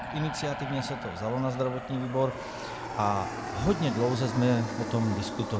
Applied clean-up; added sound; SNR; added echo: none; Aircraft; 6 dB; none.